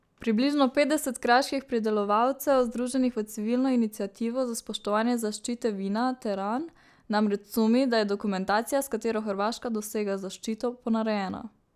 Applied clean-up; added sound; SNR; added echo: none; none; none; none.